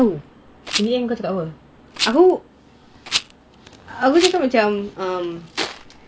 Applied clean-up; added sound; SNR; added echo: none; Rattle; 10 dB; none.